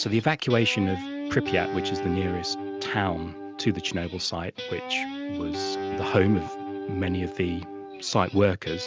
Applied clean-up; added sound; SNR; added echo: none; Guitar; 6 dB; none.